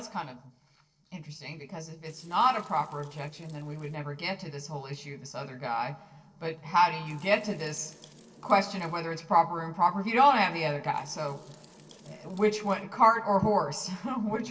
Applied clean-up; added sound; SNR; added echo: neural separator model SepFormer DNS4.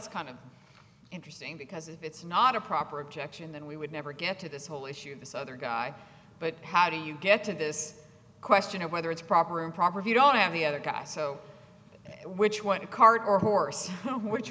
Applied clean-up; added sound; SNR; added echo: none; none; none; none.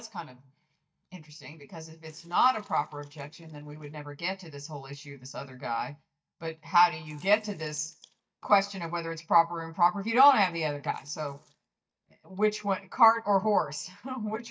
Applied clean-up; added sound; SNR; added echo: neural mask model DeepFilterNet 3.